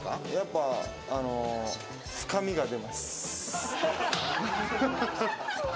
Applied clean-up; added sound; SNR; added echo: none; none; none; none.